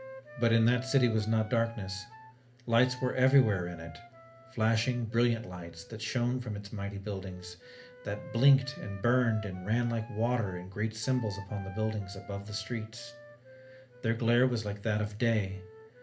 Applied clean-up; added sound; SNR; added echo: none; Wind instrument, woodwind instrument; 19 dB; reverberation time 0.3 s.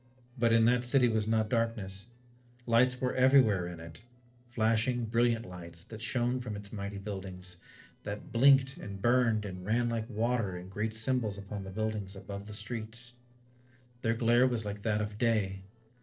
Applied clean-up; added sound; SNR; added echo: neural separator model SepFormer DNS4.